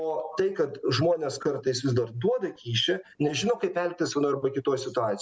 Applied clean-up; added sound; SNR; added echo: none; none; none; none.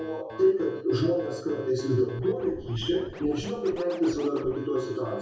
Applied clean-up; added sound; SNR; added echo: none; Scratching (performance technique); 15 dB; reverberation time 0.6 s.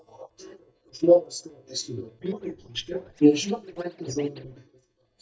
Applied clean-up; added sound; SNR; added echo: neural mask model DeepFilterNet 3.